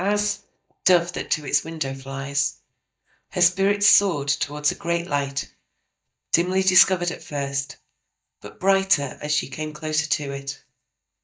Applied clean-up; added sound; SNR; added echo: neural mask model DeepFilterNet 3.